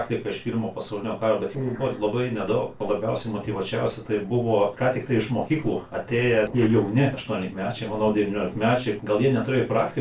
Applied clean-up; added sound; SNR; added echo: neural separator model SepFormer DNS4.